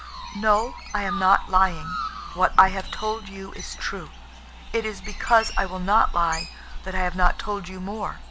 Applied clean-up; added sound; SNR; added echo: none; Chirp, tweet; 14 dB; none.